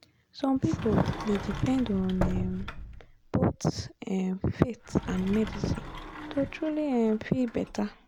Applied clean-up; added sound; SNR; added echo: none; Sliding door; 10 dB; none.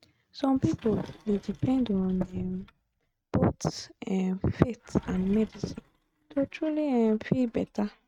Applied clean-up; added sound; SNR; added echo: neural mask model RNNoise.